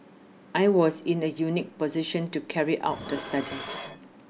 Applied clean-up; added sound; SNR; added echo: none; Dishes, pots, and pans; 15 dB; none.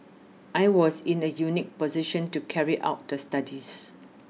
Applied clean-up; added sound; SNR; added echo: none; none; none; none.